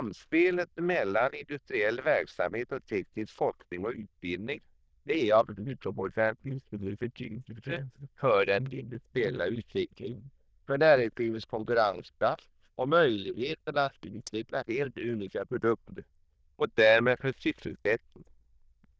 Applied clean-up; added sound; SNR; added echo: neural diffusion model UNIVERSE++.